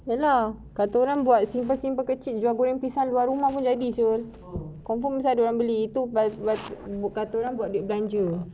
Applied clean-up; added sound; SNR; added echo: none; none; none; none.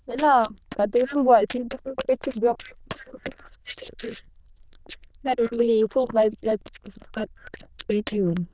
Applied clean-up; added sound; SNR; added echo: neural diffusion model UNIVERSE++.